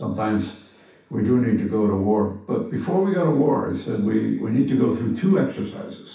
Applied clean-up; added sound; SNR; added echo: none; none; none; reverberation time 0.7 s.